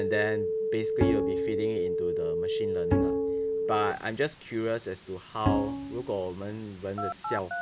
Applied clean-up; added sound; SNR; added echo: none; Bowed string instrument + Telephone; -3 dB; none.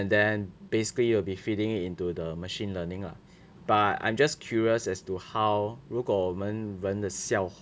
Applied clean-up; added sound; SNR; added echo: none; none; none; none.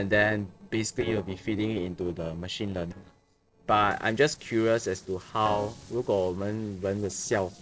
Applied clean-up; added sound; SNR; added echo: neural separator model SepFormer DNS4.